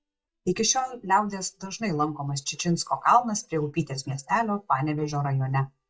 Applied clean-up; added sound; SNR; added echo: neural mask model DeepFilterNet 3.